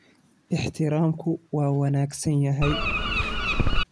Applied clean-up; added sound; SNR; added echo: none; Bird; -3 dB; none.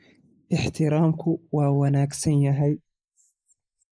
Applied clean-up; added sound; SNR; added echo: neural mask model Resemble Enhance denoiser.